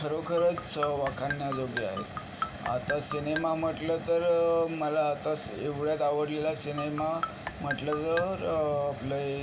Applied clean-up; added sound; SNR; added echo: none; Marimba, xylophone; 8 dB; reverberation time 3.0 s.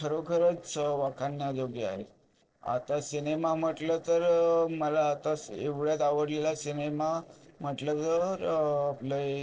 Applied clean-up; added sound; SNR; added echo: neural separator model SepFormer DNS4.